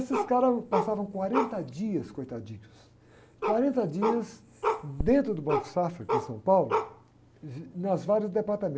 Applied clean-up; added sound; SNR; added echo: none; Bark; 3 dB; none.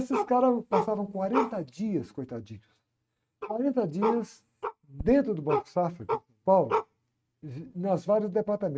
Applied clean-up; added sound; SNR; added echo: neural mask model RNNoise.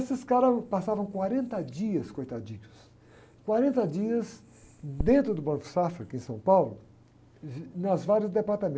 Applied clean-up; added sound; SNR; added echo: none; none; none; none.